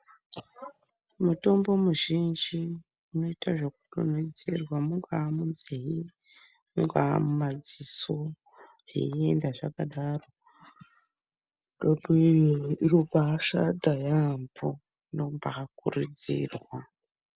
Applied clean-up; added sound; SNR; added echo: none; none; none; none.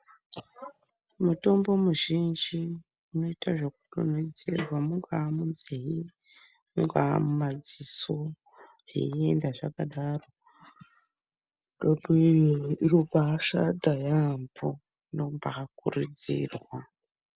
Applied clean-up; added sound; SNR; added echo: none; Snare drum; 15 dB; none.